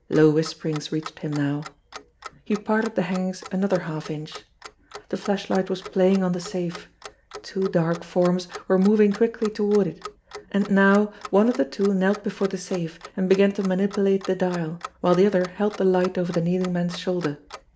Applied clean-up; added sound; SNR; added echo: none; Clock; 19 dB; none.